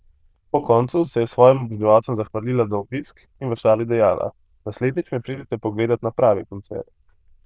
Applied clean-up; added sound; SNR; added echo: neural diffusion model UNIVERSE++.